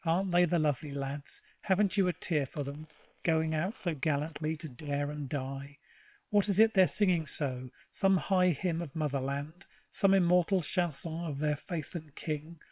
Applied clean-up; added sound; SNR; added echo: neural separator model SepFormer WHAM!.